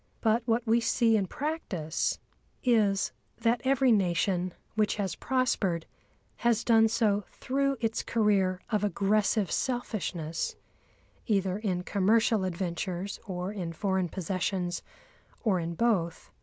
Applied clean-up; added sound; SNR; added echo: none; none; none; none.